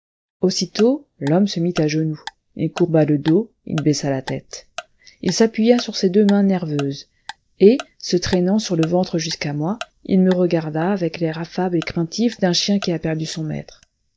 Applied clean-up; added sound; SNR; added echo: neural mask model DeepFilterNet 3.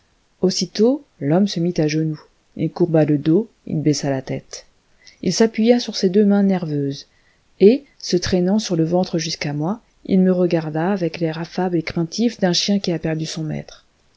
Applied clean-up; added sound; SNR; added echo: none; none; none; none.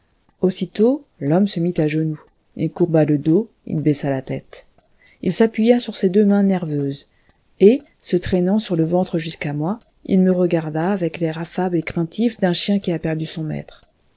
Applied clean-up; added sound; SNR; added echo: neural separator model SepFormer DNS4.